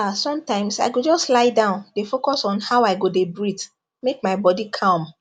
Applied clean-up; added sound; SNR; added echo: none; none; none; none.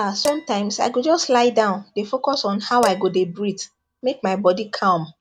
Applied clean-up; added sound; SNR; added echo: none; Dishes, pots, and pans; 15 dB; none.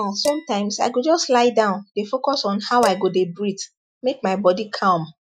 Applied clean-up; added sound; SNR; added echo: classical method Wiener filter.